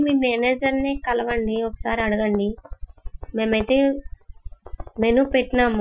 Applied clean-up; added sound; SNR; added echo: classical method Wiener filter.